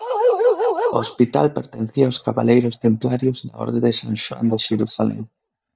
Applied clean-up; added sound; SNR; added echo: neural mask model DeepFilterNet 3.